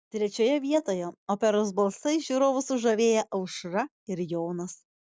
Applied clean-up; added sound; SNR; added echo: none; none; none; none.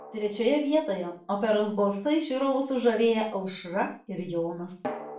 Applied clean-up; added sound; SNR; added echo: none; Drum; 18 dB; reverberation time 0.4 s.